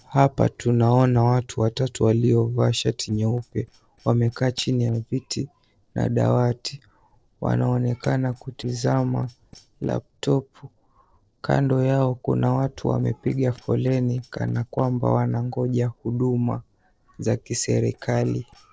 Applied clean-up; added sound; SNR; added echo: neural separator model SepFormer DNS4.